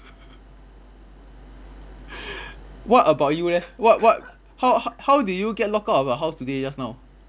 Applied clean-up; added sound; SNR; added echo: none; none; none; none.